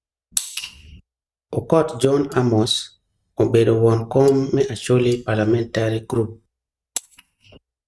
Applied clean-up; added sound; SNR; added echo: neural mask model RNNoise.